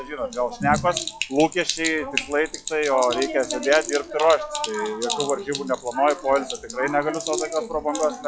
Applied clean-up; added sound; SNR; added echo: classical method log-MMSE.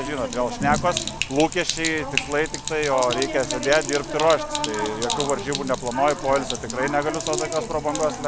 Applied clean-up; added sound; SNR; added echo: none; Sink (filling or washing); 8 dB; none.